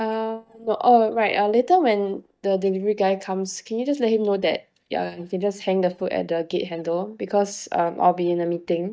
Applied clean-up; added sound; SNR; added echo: neural mask model DeepFilterNet 3.